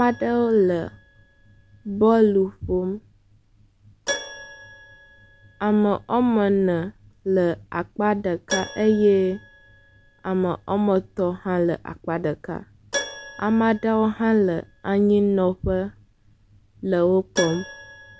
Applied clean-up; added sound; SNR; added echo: none; Keyboard (musical); 16 dB; none.